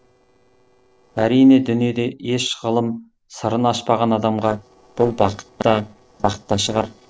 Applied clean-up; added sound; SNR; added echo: neural separator model SepFormer DNS4.